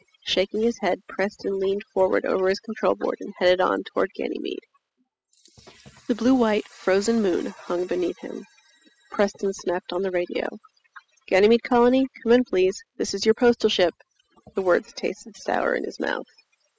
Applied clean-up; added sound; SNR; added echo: classical method spectral subtraction.